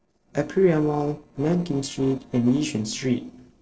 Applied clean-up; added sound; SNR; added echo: neural separator model SepFormer DNS4.